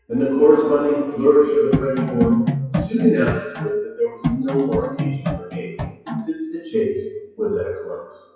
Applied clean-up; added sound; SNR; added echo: classical method WPE with log-MMSE.